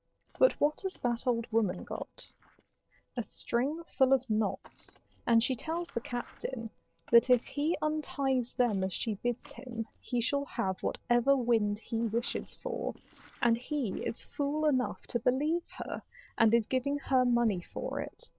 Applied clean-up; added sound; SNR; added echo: neural separator model SepFormer DNS4.